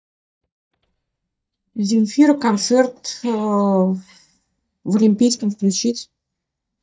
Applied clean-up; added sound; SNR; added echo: neural mask model DeepFilterNet 3.